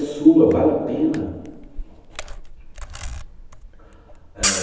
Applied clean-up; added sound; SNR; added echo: none; Camera; 9 dB; reverberation time 1.1 s.